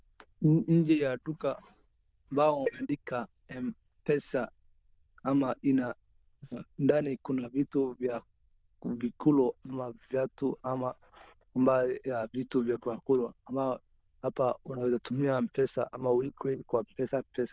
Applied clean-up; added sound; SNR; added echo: neural diffusion model UNIVERSE++.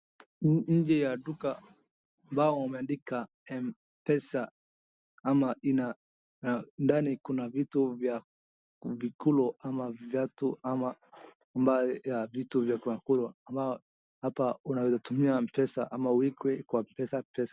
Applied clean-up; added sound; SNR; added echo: none; none; none; none.